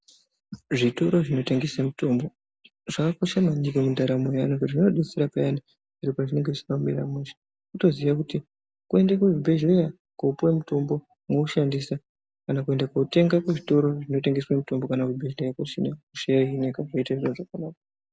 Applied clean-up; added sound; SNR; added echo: none; none; none; none.